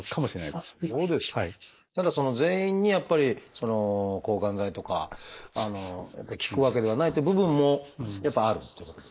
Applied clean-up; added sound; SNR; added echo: neural mask model Resemble Enhance denoiser.